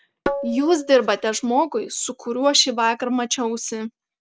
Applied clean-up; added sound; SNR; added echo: none; Tabla; 9 dB; none.